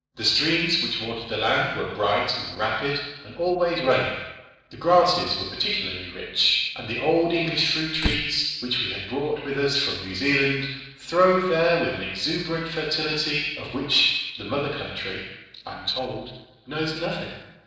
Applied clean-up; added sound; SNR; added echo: neural separator model SepFormer DNS4.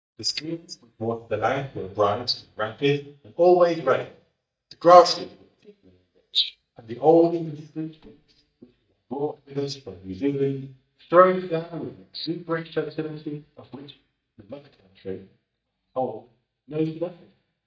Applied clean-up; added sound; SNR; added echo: neural mask model DeepFilterNet 3.